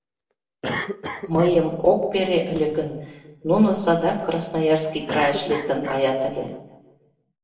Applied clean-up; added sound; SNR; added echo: neural separator model SepFormer DNS4.